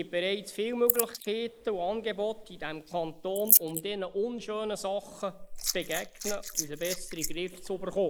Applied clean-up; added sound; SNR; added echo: neural mask model Resemble Enhance denoiser.